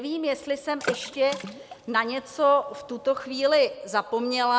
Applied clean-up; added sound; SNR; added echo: none; Water / Splash, splatter; 14 dB; none.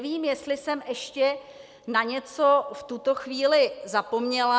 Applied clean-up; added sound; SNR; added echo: none; none; none; none.